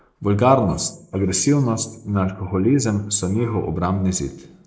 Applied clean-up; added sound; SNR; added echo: neural mask model Resemble Enhance denoiser.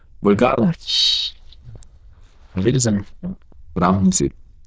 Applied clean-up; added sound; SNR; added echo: neural diffusion model UNIVERSE++.